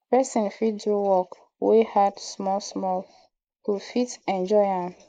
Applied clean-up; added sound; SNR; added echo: neural mask model Resemble Enhance denoiser.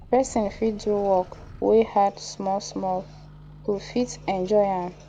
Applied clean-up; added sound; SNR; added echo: none; Microwave oven; 20 dB; none.